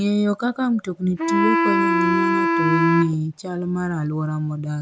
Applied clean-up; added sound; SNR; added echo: none; Wind instrument, woodwind instrument; -1 dB; none.